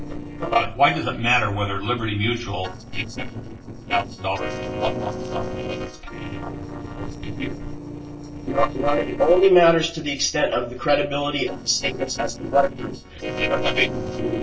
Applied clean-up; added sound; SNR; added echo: neural separator model SepFormer DNS4.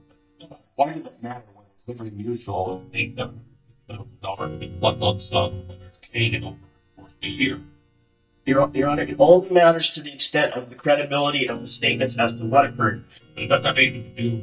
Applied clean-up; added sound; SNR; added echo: neural mask model DeepFilterNet 3.